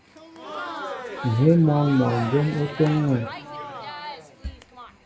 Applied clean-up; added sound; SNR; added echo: none; Crowd; 11 dB; reverberation time 0.7 s.